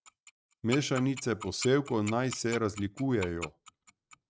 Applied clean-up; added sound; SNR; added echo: neural mask model RNNoise.